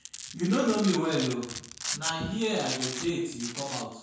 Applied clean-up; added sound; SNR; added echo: none; Domestic sounds, home sounds; 8 dB; reverberation time 0.6 s.